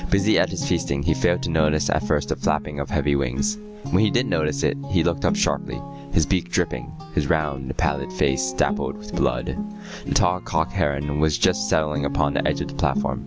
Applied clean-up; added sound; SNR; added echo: none; Guitar; 8 dB; none.